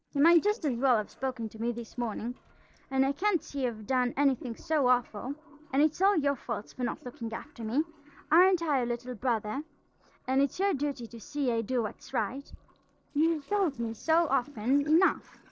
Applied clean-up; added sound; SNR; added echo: neural separator model SepFormer DNS4.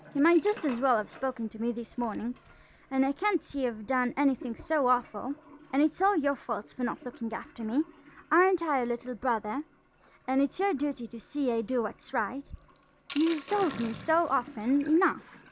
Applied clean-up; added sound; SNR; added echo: none; Sink (filling or washing); 19 dB; none.